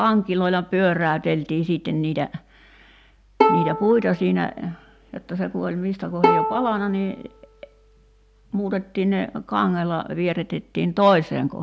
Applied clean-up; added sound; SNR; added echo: none; Bowed string instrument; 3 dB; none.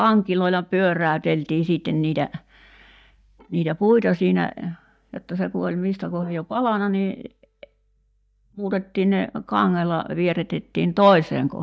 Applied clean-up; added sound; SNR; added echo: neural mask model DeepFilterNet 3.